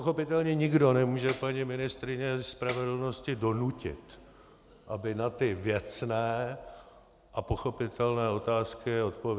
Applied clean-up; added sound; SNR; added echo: none; Tambourine; 6 dB; none.